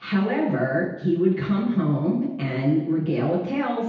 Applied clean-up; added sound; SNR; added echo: none; none; none; reverberation time 0.9 s.